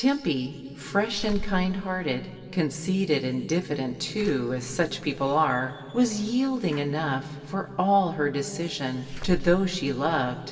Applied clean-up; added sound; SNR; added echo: none; Slam / Alarm; 13 dB; reverberation time 2.5 s.